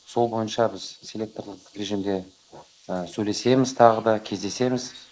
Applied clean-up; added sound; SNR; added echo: neural mask model Resemble Enhance denoiser.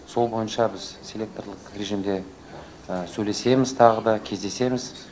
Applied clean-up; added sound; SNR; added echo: none; none; none; none.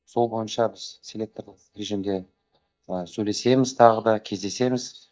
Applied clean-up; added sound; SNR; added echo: neural mask model DeepFilterNet 3.